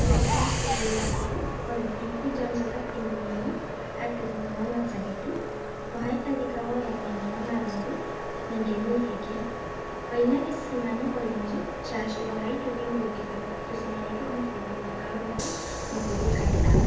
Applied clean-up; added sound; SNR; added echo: none; Subway, metro, underground; -2 dB; reverberation time 0.8 s.